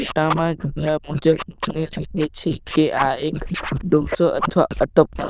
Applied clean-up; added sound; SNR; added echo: neural diffusion model UNIVERSE++.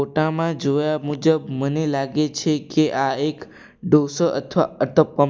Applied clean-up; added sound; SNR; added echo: none; none; none; none.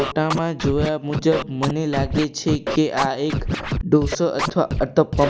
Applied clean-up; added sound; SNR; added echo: none; Scratching (performance technique); 5 dB; none.